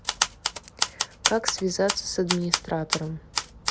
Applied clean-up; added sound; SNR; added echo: none; Typewriter; 0 dB; none.